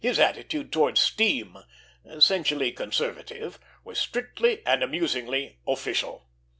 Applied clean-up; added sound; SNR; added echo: none; none; none; none.